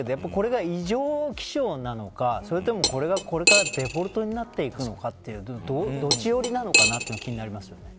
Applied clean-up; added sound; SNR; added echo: none; Cutlery, silverware; -2 dB; none.